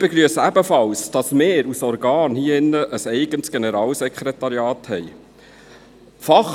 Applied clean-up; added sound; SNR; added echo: none; none; none; none.